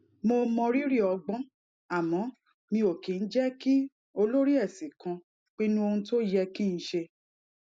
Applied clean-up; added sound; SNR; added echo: none; none; none; none.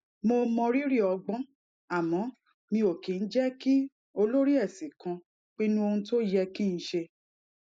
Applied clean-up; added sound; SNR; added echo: neural mask model Resemble Enhance denoiser.